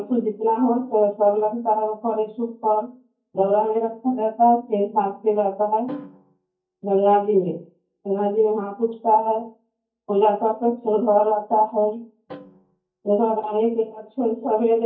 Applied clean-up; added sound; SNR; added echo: neural mask model DeepFilterNet 3.